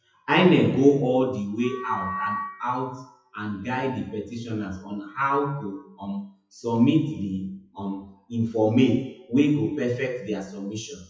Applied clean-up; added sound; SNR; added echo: classical method WPE with log-MMSE.